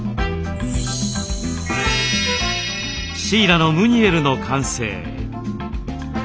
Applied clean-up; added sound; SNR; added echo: none; none; none; none.